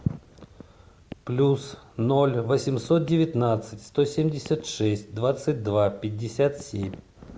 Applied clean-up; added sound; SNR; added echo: none; none; none; none.